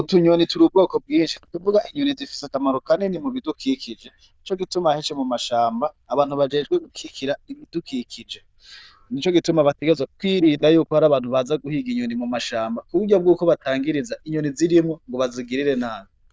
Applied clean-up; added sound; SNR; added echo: neural diffusion model UNIVERSE++.